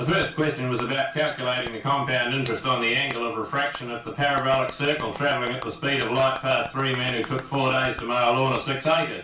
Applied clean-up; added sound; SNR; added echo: none; Clapping; 18 dB; reverberation time 0.3 s.